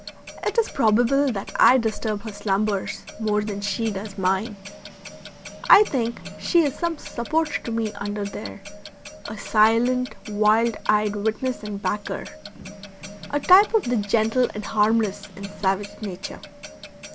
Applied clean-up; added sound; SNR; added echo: none; Clock; 16 dB; none.